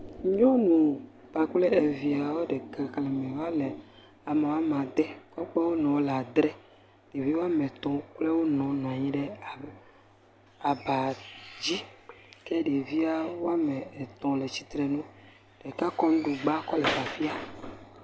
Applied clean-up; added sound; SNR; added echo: none; none; none; none.